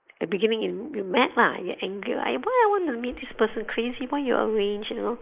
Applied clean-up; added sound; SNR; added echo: neural mask model Resemble Enhance denoiser.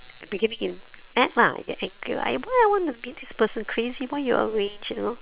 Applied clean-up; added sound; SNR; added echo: neural separator model SepFormer WHAM!.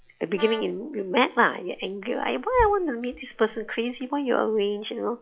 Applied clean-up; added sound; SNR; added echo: classical method log-MMSE.